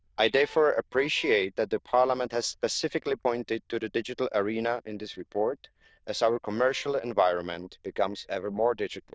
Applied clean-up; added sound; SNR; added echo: neural diffusion model UNIVERSE++.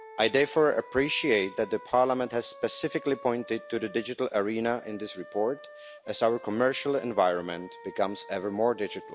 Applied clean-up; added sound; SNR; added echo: none; Wind instrument, woodwind instrument; 19 dB; none.